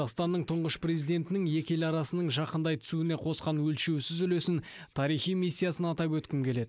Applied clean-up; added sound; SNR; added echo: neural mask model Resemble Enhance denoiser.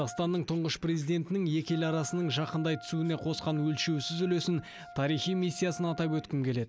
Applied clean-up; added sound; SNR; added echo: none; Wind instrument, woodwind instrument; 18 dB; none.